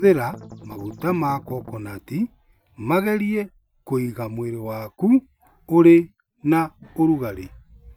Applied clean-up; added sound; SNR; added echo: none; Strum; 17 dB; none.